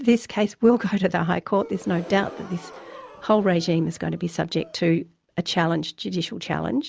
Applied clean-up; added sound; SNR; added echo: none; Gasp; 19 dB; none.